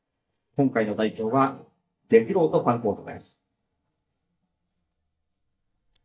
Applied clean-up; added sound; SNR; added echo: neural mask model DeepFilterNet 3.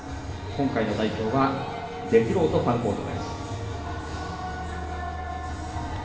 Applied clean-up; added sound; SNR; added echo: none; Crackle; 20 dB; reverberation time 1.2 s.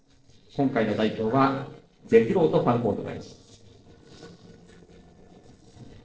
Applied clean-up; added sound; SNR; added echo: neural separator model SepFormer DNS4.